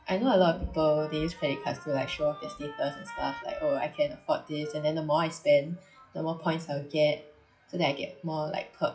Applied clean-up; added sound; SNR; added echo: classical method WPE with log-MMSE.